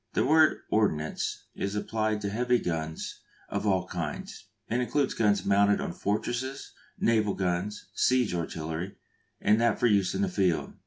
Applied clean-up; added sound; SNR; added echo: none; none; none; none.